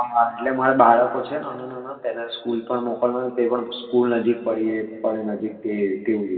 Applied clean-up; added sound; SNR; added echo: none; none; none; reverberation time 2.2 s.